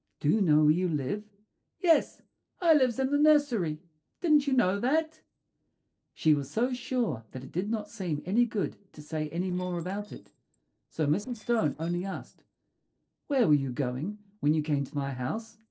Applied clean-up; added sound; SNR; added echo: neural separator model SepFormer DNS4.